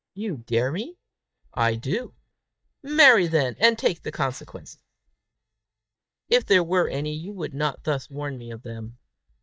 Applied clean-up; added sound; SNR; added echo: neural mask model DeepFilterNet 3.